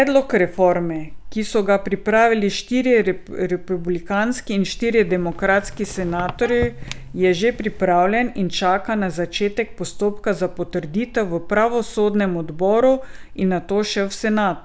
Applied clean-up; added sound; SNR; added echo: none; Squeak; 14 dB; none.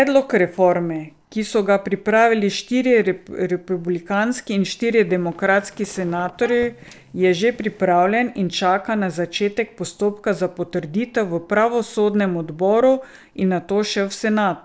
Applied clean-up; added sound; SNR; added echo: neural separator model SepFormer DNS4.